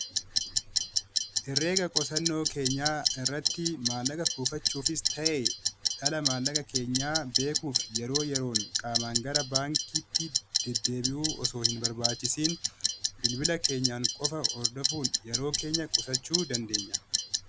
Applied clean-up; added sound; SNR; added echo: none; Clock; -3 dB; none.